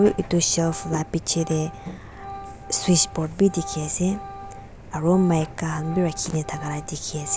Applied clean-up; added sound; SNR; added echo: none; Organ; 16 dB; none.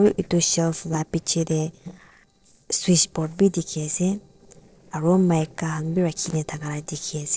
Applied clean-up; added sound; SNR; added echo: neural separator model SepFormer DNS4.